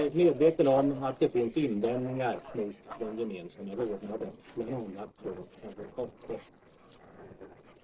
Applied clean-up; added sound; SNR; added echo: neural separator model SepFormer DNS4.